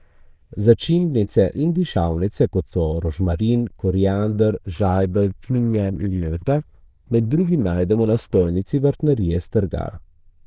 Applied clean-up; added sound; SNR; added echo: neural diffusion model UNIVERSE++.